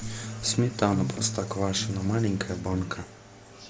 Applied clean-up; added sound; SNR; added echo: none; Electric guitar; 8 dB; none.